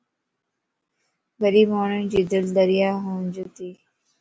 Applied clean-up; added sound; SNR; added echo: none; none; none; none.